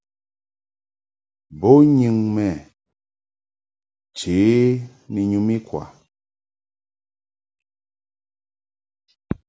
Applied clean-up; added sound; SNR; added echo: none; none; none; none.